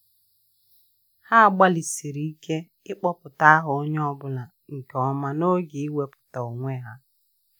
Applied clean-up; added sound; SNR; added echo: none; none; none; none.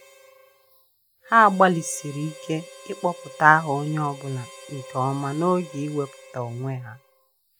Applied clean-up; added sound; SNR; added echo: none; Harmonica; 20 dB; none.